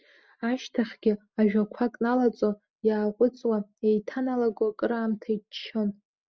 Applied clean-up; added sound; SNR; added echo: none; none; none; none.